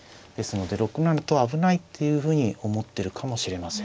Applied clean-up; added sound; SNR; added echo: none; none; none; none.